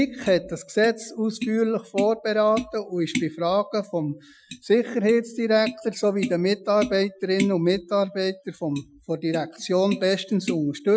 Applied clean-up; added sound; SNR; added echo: classical method Wiener filter.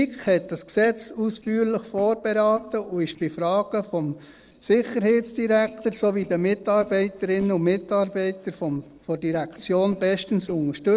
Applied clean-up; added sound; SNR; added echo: neural separator model SepFormer DNS4.